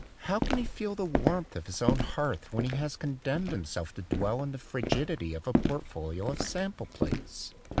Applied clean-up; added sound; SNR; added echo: none; Walk, footsteps; 1 dB; none.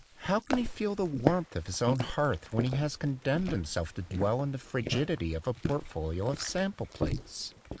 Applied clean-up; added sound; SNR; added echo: neural mask model Resemble Enhance denoiser.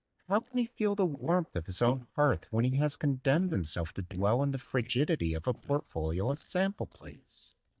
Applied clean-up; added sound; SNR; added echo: neural mask model DeepFilterNet 3.